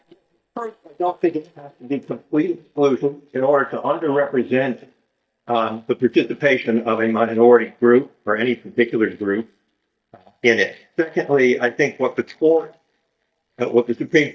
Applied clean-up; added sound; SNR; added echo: neural mask model DeepFilterNet 3.